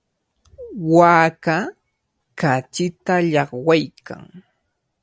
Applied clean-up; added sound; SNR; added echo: none; none; none; none.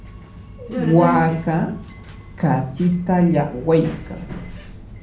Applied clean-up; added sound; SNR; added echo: none; Subway, metro, underground; 10 dB; reverberation time 0.6 s.